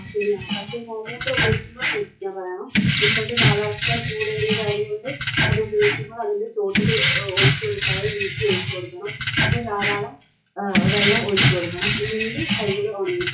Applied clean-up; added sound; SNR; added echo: classical method WPE with log-MMSE.